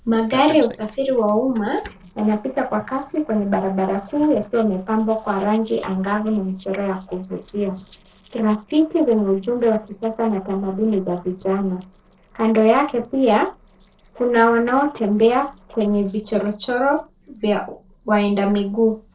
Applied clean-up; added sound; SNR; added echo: neural separator model SepFormer DNS4.